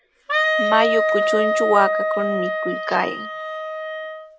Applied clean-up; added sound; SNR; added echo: none; Wind instrument, woodwind instrument; -2 dB; none.